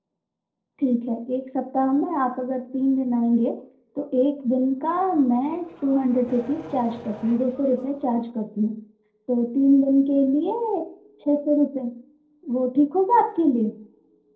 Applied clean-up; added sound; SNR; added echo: neural separator model SepFormer DNS4.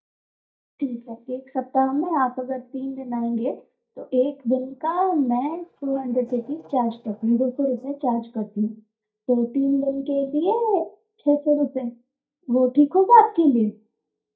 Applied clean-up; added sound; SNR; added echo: neural mask model DeepFilterNet 3.